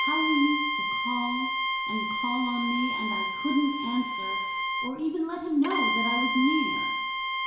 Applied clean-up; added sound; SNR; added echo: none; Bowed string instrument; -1 dB; reverberation time 0.7 s.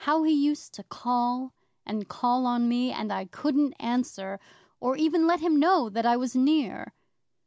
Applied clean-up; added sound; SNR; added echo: none; none; none; none.